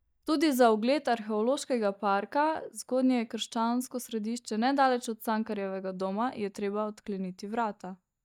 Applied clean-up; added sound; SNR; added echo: neural mask model DeepFilterNet 3.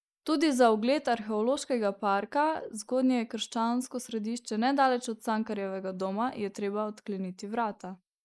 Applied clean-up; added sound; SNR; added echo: neural mask model Resemble Enhance denoiser.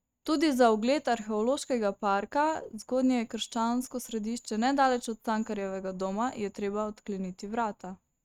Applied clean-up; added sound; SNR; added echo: neural mask model RNNoise.